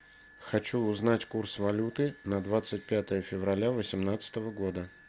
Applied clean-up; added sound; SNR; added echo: none; none; none; none.